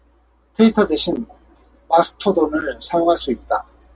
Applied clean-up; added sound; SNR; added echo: none; none; none; none.